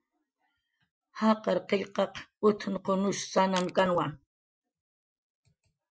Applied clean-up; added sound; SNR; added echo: classical method Wiener filter.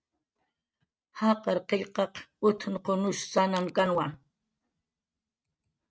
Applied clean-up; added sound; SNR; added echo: neural mask model RNNoise.